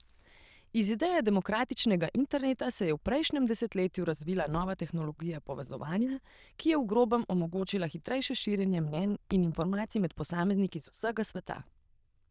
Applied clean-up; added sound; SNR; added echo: neural diffusion model UNIVERSE++.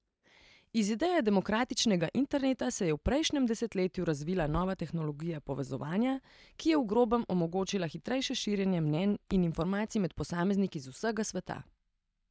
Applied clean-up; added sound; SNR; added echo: neural mask model DeepFilterNet 3.